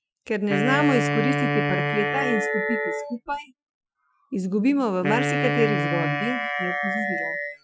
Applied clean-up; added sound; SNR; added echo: classical method Wiener filter.